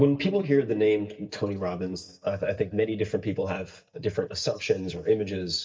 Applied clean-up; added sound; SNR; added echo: neural mask model DeepFilterNet 3.